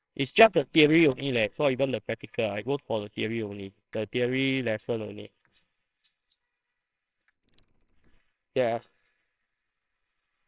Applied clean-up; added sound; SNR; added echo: neural separator model SepFormer WHAMR!.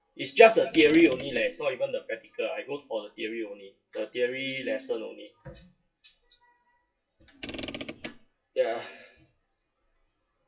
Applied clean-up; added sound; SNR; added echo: classical method WPE with log-MMSE.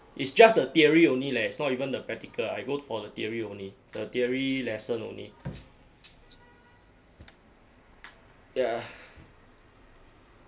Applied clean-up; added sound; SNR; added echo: none; none; none; none.